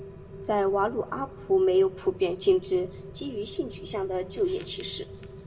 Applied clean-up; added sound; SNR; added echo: none; Rain; 15 dB; reverberation time 0.8 s.